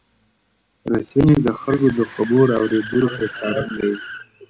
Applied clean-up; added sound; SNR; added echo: none; Accelerating, revving, vroom / Car; 16 dB; none.